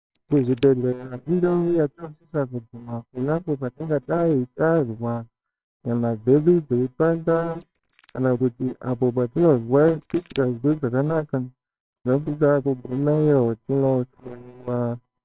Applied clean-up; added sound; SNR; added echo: neural separator model SepFormer WHAMR!.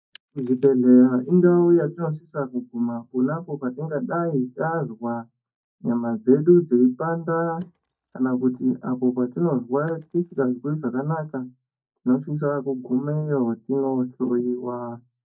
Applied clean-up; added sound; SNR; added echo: neural mask model DeepFilterNet 3.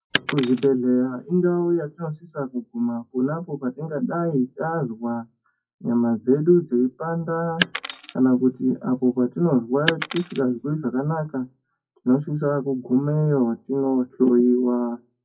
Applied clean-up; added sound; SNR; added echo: classical method WPE with log-MMSE.